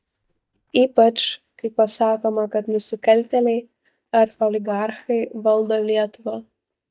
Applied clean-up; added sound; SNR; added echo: neural mask model DeepFilterNet 3.